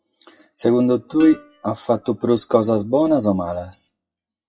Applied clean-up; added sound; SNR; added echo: classical method WPE with log-MMSE.